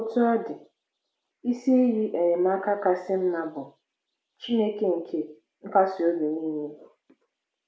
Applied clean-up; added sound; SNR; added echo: none; none; none; none.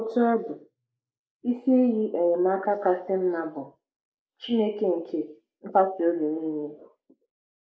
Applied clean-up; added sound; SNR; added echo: neural mask model Resemble Enhance denoiser.